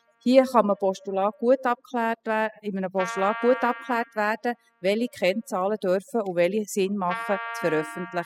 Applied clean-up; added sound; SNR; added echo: classical method spectral subtraction.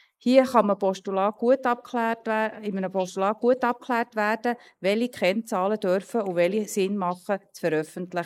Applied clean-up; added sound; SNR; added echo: neural mask model Resemble Enhance denoiser.